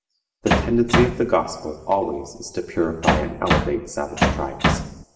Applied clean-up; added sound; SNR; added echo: none; Bass drum; -2 dB; reverberation time 2.4 s.